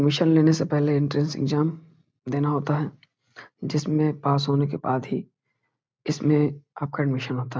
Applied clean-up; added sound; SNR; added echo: none; none; none; none.